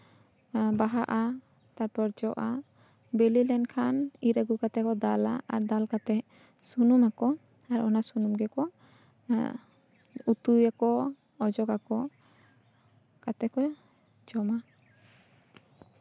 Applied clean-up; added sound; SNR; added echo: none; none; none; none.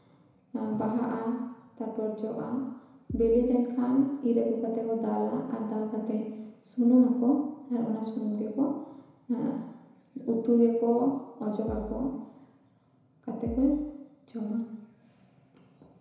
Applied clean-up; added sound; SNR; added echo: none; Bass drum; 11 dB; reverberation time 1.0 s.